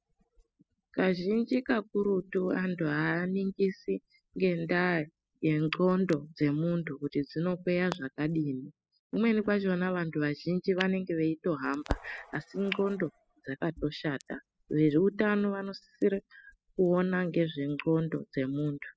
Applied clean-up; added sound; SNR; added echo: classical method spectral subtraction.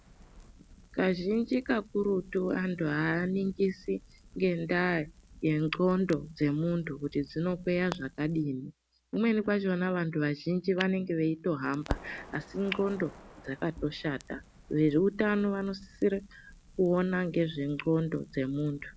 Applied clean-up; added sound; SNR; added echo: none; Crackle; 19 dB; none.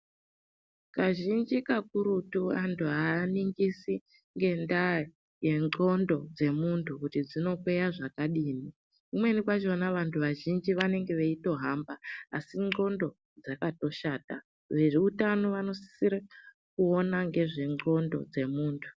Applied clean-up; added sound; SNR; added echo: none; none; none; none.